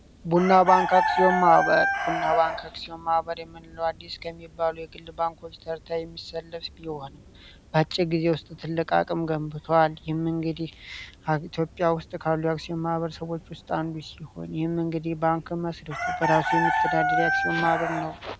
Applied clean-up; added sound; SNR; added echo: none; Chicken, rooster; 4 dB; none.